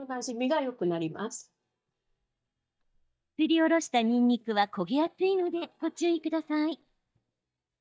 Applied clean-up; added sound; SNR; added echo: neural mask model DeepFilterNet 3.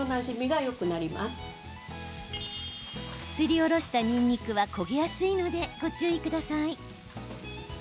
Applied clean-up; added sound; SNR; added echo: none; none; none; none.